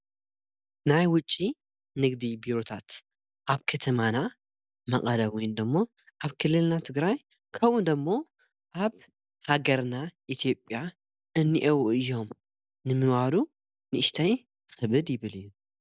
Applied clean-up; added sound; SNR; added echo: none; none; none; none.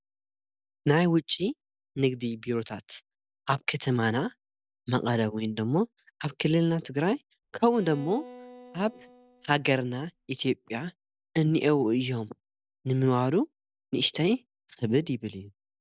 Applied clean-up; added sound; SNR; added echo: neural separator model SepFormer DNS4.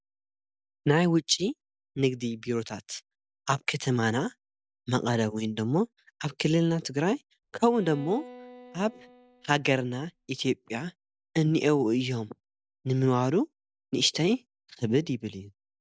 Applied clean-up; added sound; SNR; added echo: none; Bowed string instrument; 20 dB; none.